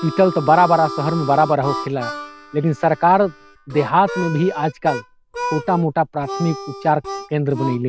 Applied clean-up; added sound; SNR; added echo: none; Harmonica; 11 dB; none.